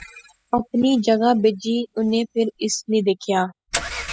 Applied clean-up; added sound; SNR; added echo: classical method spectral subtraction.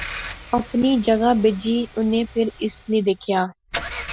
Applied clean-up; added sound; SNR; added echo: none; Engine / Car; 13 dB; none.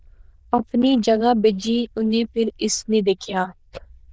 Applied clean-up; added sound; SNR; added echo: neural diffusion model UNIVERSE++.